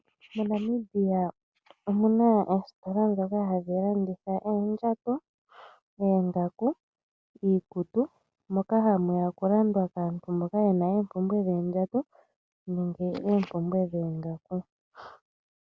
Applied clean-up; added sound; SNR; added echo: none; none; none; none.